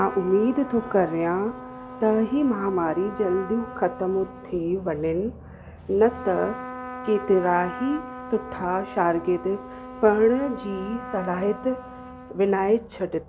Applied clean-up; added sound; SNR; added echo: none; Trumpet; 13 dB; none.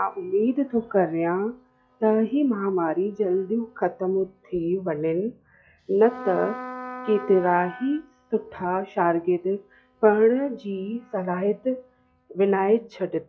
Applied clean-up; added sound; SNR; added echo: classical method log-MMSE.